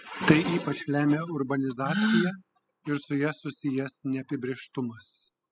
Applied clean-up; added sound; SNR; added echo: classical method spectral subtraction.